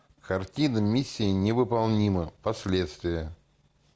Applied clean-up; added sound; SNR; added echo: none; none; none; none.